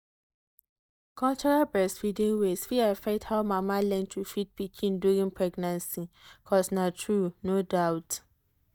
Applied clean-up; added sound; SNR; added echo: neural mask model DeepFilterNet 3.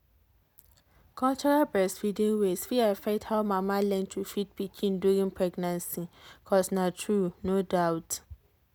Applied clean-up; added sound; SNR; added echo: none; none; none; none.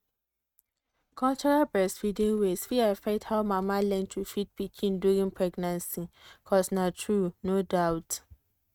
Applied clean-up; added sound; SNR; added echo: neural mask model RNNoise.